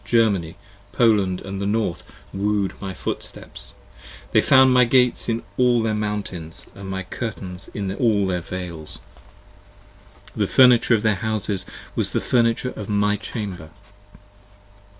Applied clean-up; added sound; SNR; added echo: none; none; none; none.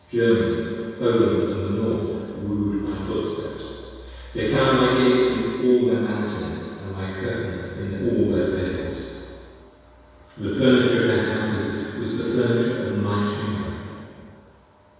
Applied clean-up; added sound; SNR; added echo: none; none; none; reverberation time 2.2 s.